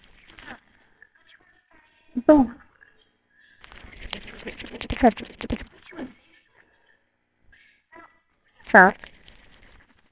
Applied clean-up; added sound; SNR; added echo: neural separator model SepFormer WHAMR!.